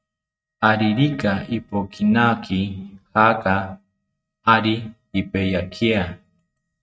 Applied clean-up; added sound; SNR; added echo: neural mask model RNNoise.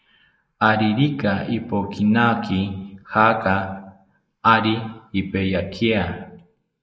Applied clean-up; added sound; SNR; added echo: neural mask model Resemble Enhance denoiser.